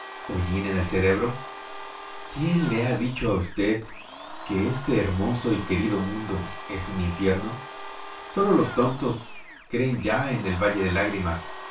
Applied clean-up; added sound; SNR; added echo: none; Domestic sounds, home sounds; 12 dB; reverberation time 0.2 s.